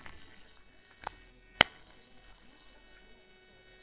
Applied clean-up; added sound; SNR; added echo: neural separator model SepFormer WHAMR!.